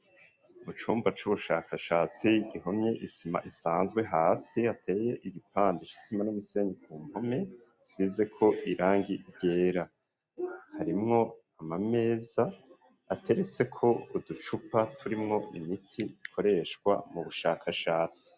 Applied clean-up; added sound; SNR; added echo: none; none; none; none.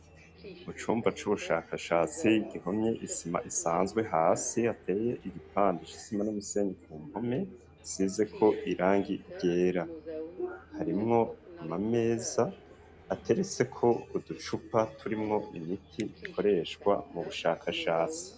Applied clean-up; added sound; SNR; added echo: none; Subway, metro, underground; 17 dB; none.